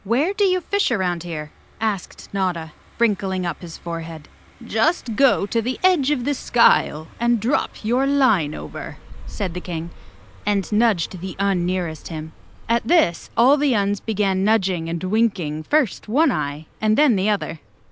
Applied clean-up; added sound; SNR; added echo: none; Car passing by; 19 dB; none.